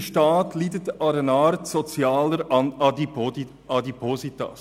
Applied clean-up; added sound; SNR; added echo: none; none; none; none.